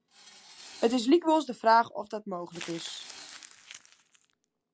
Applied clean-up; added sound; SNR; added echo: none; Tools + Crumpling, crinkling; 20 dB; none.